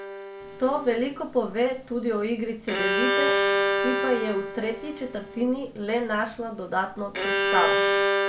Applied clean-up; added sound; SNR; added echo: none; Bowed string instrument; -1 dB; none.